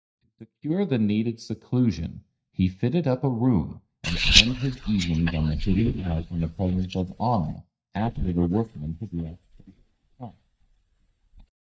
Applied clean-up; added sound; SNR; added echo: neural mask model DeepFilterNet 3.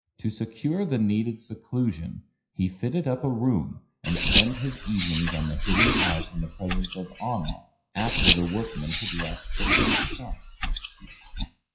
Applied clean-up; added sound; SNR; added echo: classical method WPE with log-MMSE.